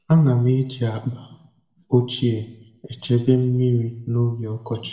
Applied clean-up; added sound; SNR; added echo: none; none; none; reverberation time 0.6 s.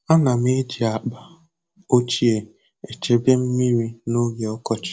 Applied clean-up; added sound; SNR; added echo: none; none; none; none.